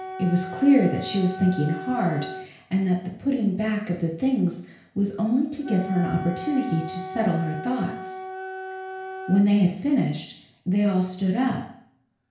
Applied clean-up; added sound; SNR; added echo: none; Wind instrument, woodwind instrument; 13 dB; reverberation time 0.5 s.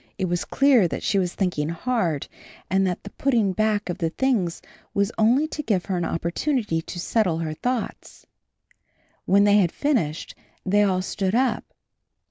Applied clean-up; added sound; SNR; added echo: none; none; none; none.